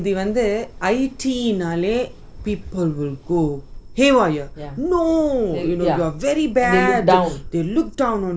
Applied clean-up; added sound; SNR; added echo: none; Mechanical fan; 16 dB; none.